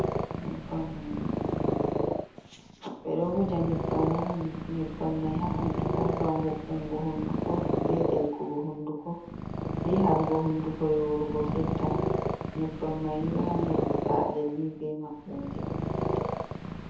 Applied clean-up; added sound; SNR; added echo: none; Purr; 0 dB; reverberation time 0.7 s.